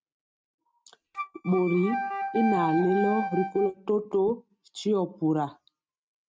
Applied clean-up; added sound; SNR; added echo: neural mask model RNNoise.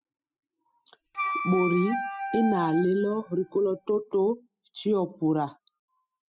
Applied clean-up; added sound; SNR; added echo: classical method spectral subtraction.